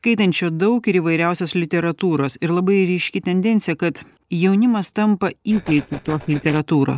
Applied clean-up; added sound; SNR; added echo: neural separator model SepFormer DNS4.